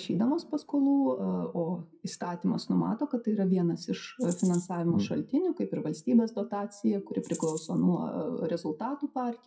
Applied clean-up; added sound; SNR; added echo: classical method WPE with log-MMSE.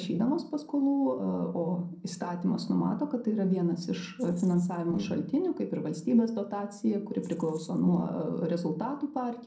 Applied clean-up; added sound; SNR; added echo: neural separator model SepFormer DNS4.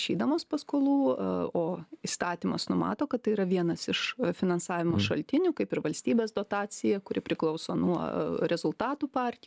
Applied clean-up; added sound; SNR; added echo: none; none; none; none.